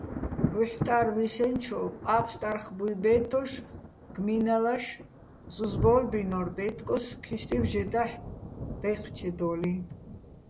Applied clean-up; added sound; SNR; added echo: none; Thunder; 8 dB; none.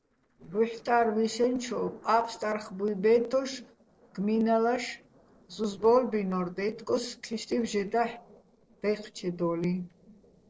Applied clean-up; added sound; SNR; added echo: neural separator model SepFormer DNS4.